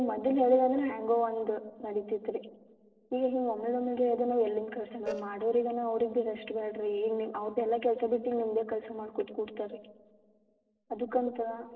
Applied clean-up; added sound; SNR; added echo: neural separator model SepFormer DNS4.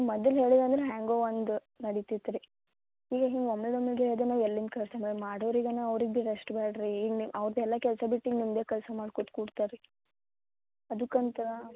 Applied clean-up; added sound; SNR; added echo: none; none; none; none.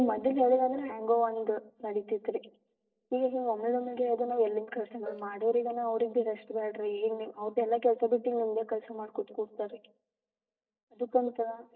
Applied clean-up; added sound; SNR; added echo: neural mask model DeepFilterNet 3.